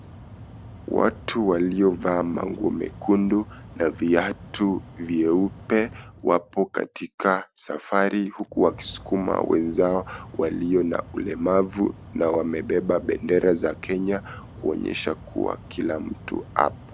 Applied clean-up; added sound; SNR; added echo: none; Mechanical fan; 18 dB; none.